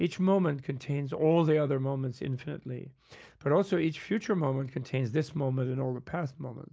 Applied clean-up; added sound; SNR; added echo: none; none; none; none.